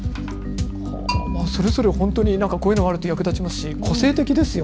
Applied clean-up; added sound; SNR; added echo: none; Bell; 17 dB; none.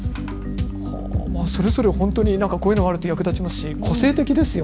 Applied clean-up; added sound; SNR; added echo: none; none; none; none.